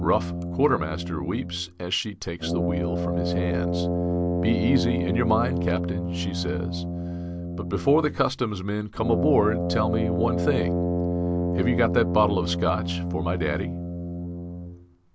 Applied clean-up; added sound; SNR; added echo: none; Brass instrument; 0 dB; none.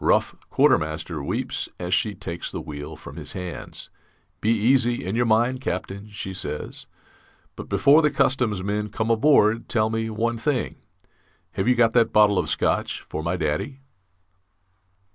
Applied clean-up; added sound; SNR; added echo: none; none; none; none.